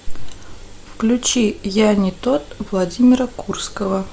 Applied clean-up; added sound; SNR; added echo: none; none; none; none.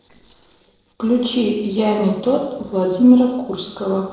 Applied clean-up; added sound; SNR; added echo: neural separator model SepFormer DNS4.